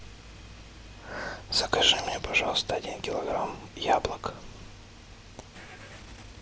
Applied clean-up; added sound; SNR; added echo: none; Engine starting / Car; 19 dB; none.